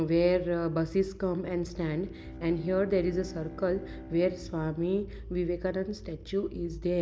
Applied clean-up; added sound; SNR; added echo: none; Bowed string instrument; 19 dB; none.